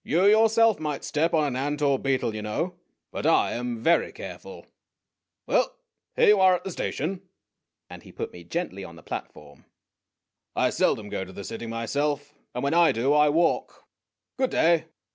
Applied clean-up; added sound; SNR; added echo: none; none; none; none.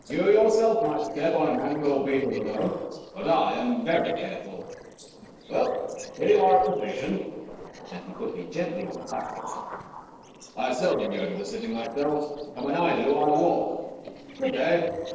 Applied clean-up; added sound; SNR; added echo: neural separator model SepFormer DNS4.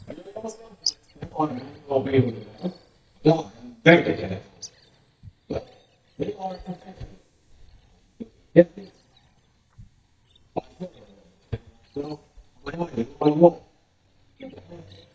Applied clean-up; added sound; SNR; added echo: neural mask model DeepFilterNet 3.